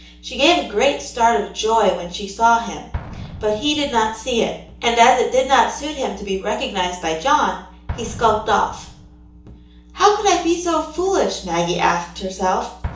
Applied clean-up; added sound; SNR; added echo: none; Explosion; 19 dB; reverberation time 0.8 s.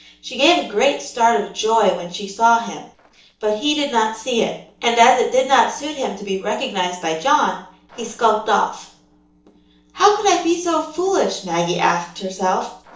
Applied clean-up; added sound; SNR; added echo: neural separator model SepFormer DNS4.